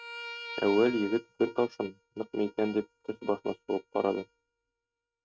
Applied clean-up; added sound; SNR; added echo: neural mask model RNNoise.